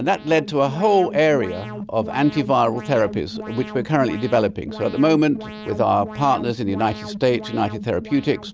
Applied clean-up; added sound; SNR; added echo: none; Alarm; 13 dB; none.